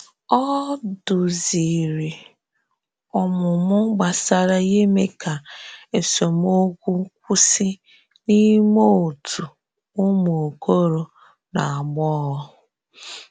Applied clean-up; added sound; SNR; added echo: none; none; none; none.